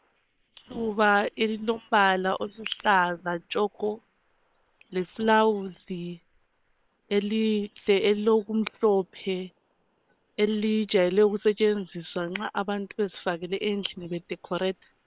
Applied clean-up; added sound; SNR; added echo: neural separator model SepFormer WHAM!.